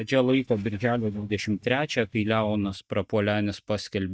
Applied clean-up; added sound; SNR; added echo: neural mask model DeepFilterNet 3.